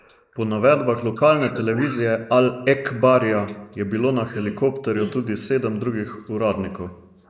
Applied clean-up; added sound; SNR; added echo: neural mask model Resemble Enhance denoiser.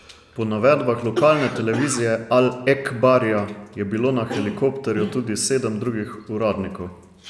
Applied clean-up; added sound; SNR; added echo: none; Cough; 14 dB; none.